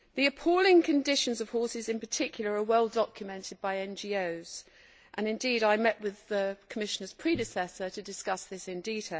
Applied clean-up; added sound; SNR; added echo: none; none; none; none.